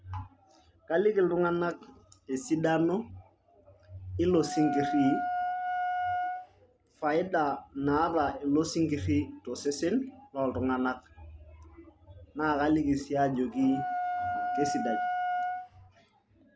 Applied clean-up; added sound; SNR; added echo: none; Wind instrument, woodwind instrument; 3 dB; none.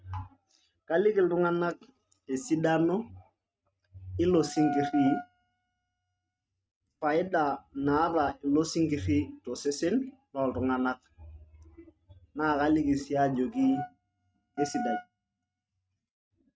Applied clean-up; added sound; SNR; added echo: neural mask model RNNoise.